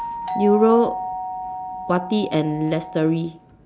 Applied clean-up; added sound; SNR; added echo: none; Doorbell; 8 dB; none.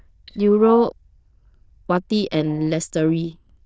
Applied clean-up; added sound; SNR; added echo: neural diffusion model UNIVERSE++.